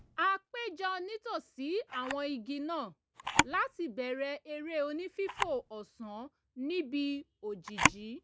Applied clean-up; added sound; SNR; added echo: none; Camera; 2 dB; none.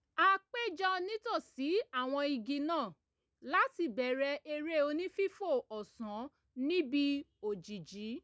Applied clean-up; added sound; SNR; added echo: none; none; none; none.